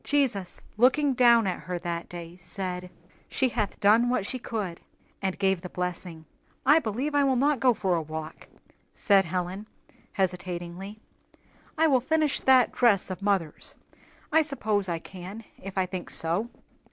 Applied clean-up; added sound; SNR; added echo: none; none; none; none.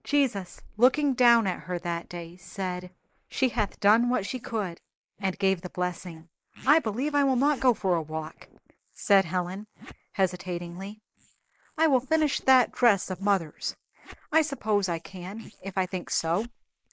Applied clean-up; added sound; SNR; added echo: neural mask model Resemble Enhance denoiser.